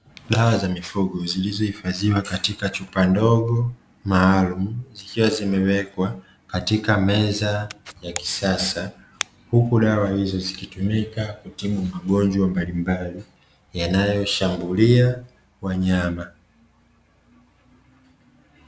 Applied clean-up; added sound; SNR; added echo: none; none; none; none.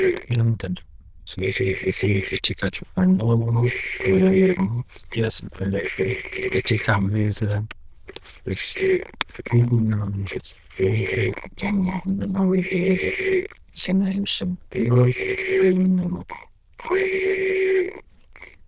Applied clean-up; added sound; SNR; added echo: neural diffusion model UNIVERSE++.